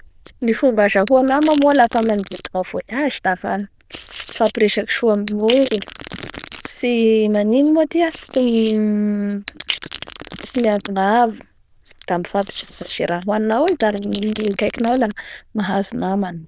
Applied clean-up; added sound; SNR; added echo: neural diffusion model UNIVERSE++.